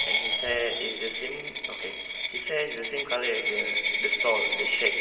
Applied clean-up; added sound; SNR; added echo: none; Coin (dropping); -2 dB; reverberation time 2.5 s.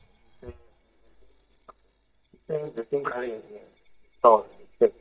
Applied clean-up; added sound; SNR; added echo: neural mask model DeepFilterNet 3.